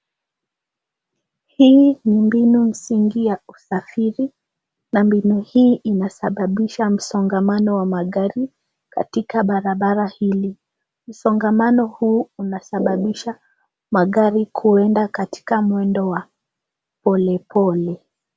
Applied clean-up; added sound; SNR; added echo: none; none; none; none.